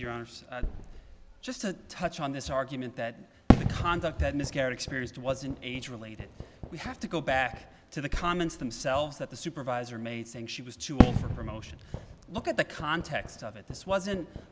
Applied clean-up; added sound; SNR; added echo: none; Fireworks; 0 dB; none.